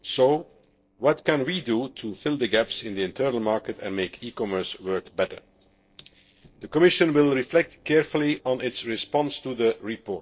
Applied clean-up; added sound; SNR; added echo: neural separator model SepFormer DNS4.